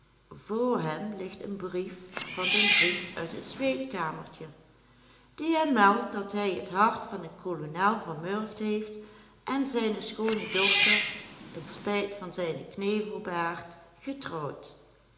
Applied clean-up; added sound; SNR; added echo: none; Cat; -1 dB; reverberation time 0.8 s.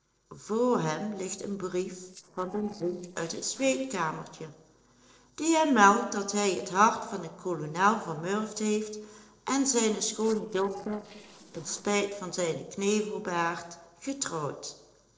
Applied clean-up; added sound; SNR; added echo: neural separator model SepFormer DNS4.